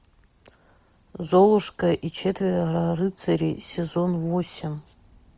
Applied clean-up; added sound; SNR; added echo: none; none; none; none.